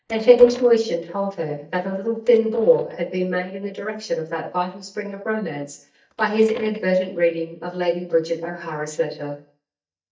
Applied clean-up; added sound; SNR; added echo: neural mask model DeepFilterNet 3.